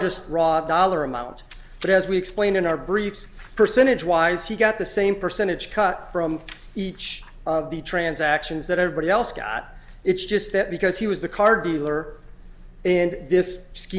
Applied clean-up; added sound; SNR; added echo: none; none; none; none.